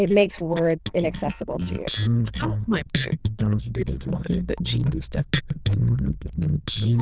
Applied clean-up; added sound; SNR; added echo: neural diffusion model UNIVERSE++.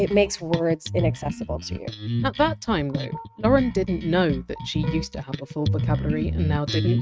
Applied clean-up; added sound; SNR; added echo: neural mask model RNNoise.